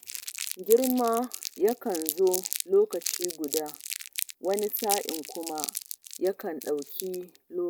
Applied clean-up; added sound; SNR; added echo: none; Crumpling, crinkling; 8 dB; none.